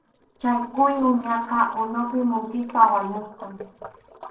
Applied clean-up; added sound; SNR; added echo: neural separator model SepFormer DNS4.